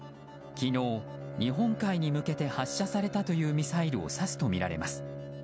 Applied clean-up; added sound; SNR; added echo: none; Bowed string instrument; 10 dB; none.